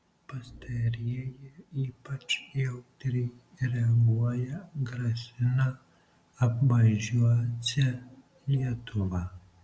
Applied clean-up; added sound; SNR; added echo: none; none; none; none.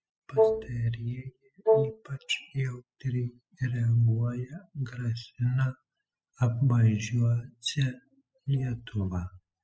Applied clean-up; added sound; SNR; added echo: classical method spectral subtraction.